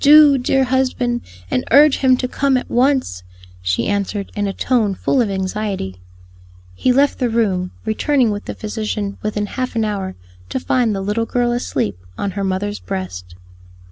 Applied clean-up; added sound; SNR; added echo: none; none; none; none.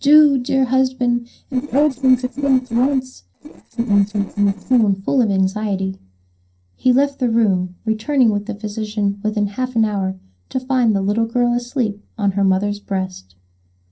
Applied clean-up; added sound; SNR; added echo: neural separator model SepFormer DNS4.